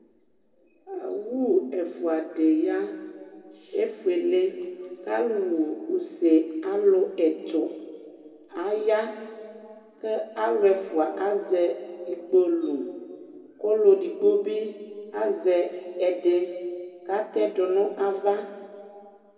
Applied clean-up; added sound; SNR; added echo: none; none; none; reverberation time 2.0 s.